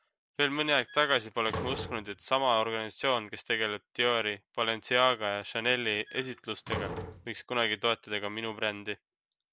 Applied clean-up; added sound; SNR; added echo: none; Slam; 11 dB; none.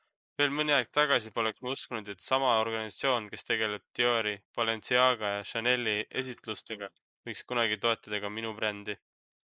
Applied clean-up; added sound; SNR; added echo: neural mask model Resemble Enhance denoiser.